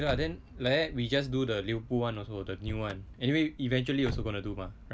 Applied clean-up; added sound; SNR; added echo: none; Slam / Car; 13 dB; none.